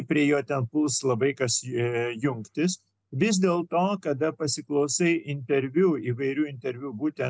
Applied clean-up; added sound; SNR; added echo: none; none; none; none.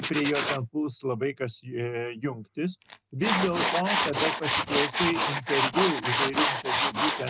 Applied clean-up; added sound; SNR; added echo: none; Tools; -3 dB; none.